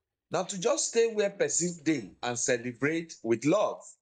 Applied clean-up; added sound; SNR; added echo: neural mask model DeepFilterNet 3.